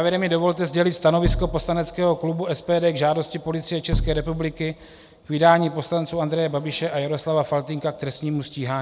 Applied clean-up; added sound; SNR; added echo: none; Bass drum; 4 dB; none.